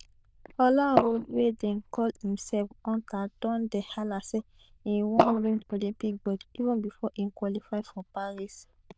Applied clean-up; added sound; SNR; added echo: neural diffusion model UNIVERSE++.